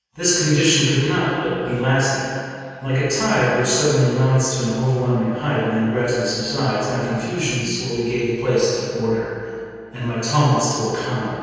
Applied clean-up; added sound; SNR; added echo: none; none; none; reverberation time 2.1 s.